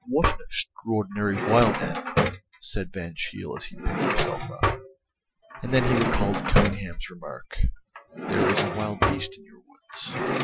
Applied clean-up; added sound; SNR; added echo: classical method Wiener filter.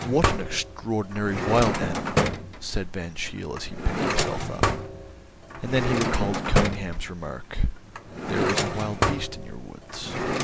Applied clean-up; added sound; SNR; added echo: none; Drawer open or close; 1 dB; none.